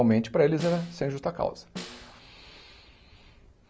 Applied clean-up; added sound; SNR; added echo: none; Snare drum; 16 dB; none.